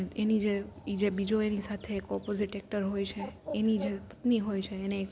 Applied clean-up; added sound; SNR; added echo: none; Bird; 17 dB; none.